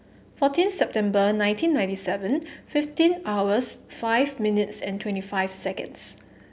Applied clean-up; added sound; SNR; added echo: none; none; none; none.